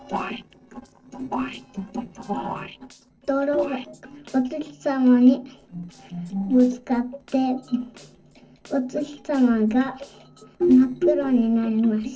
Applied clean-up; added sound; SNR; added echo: neural separator model SepFormer DNS4.